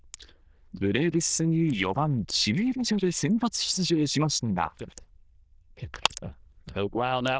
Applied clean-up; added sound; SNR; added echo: neural diffusion model UNIVERSE++.